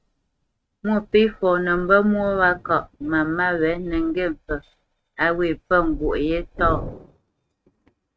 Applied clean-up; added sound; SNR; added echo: neural mask model RNNoise.